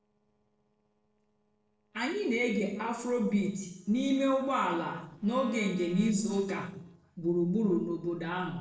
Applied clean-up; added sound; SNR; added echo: neural separator model SepFormer DNS4.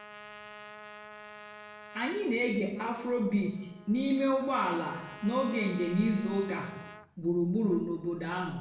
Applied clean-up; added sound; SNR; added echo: none; Trumpet; 18 dB; reverberation time 0.8 s.